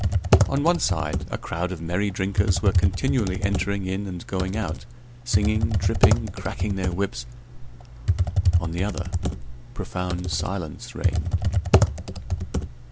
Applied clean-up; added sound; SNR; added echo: none; Computer keyboard; -4 dB; none.